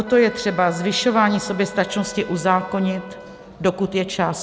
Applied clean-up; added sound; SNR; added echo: none; Wind instrument, woodwind instrument; 17 dB; none.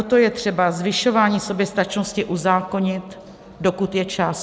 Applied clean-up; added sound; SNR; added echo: none; none; none; none.